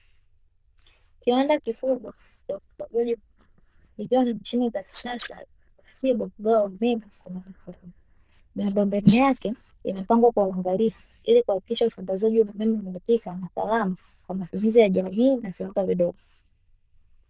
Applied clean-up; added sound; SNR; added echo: neural diffusion model UNIVERSE++.